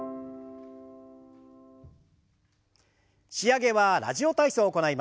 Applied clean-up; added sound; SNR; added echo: none; none; none; none.